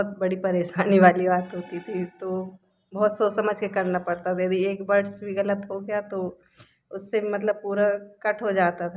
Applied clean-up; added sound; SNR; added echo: none; none; none; none.